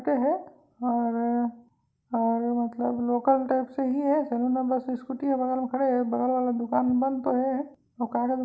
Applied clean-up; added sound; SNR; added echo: none; none; none; none.